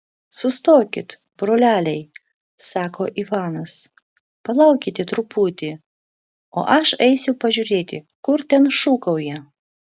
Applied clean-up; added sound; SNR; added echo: none; none; none; none.